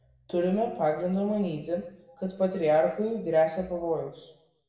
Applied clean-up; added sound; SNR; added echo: none; none; none; reverberation time 0.8 s.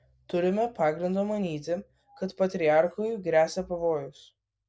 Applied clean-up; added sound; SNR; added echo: none; none; none; none.